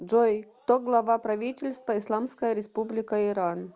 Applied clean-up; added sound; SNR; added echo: none; none; none; none.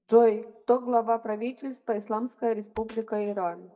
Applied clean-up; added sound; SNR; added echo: neural mask model DeepFilterNet 3.